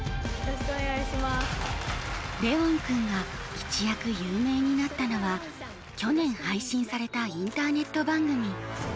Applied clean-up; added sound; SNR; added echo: none; none; none; none.